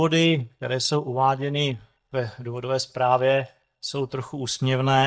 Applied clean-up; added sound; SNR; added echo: neural mask model DeepFilterNet 3.